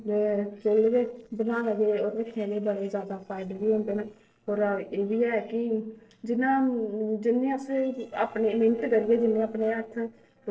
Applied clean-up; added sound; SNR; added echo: neural separator model SepFormer DNS4.